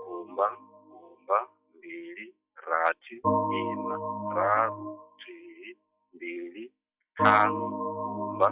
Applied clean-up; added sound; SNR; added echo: classical method log-MMSE.